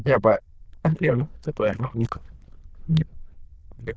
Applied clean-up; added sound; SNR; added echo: neural diffusion model UNIVERSE++.